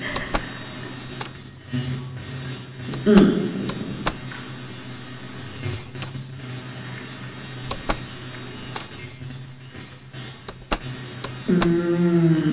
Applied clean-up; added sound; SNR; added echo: none; Slam; 11 dB; reverberation time 1.1 s.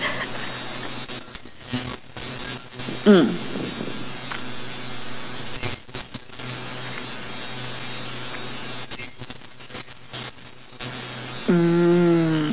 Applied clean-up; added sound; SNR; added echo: none; none; none; none.